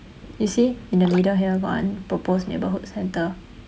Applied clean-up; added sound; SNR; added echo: none; Drip; 19 dB; none.